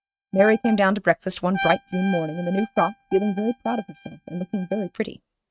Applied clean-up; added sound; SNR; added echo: neural mask model RNNoise.